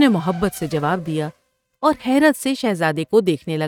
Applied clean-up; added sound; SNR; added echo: neural mask model RNNoise.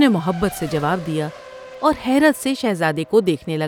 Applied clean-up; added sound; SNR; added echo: none; Race car, auto racing; 19 dB; none.